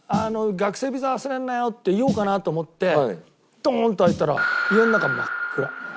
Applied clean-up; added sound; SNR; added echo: none; Snare drum; 12 dB; none.